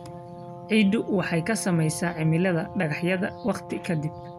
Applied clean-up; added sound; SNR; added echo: none; Brass instrument; 15 dB; none.